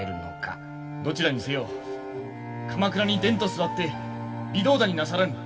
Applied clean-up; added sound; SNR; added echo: none; none; none; reverberation time 2.8 s.